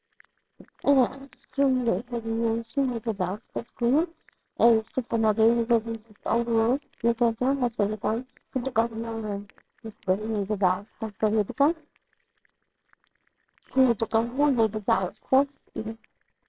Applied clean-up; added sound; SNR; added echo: neural separator model SepFormer WHAMR!.